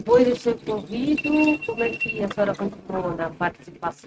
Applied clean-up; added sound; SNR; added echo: neural mask model RNNoise.